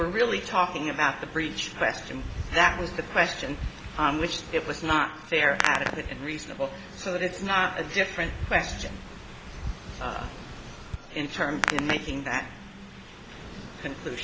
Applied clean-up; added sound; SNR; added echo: none; Hands; 8 dB; none.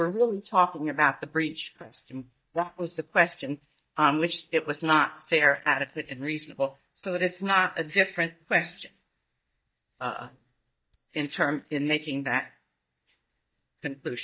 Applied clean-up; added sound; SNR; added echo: neural mask model DeepFilterNet 3.